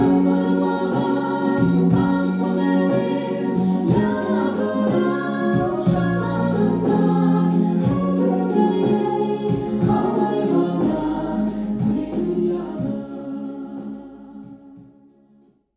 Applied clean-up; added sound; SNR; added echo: none; none; none; reverberation time 0.8 s.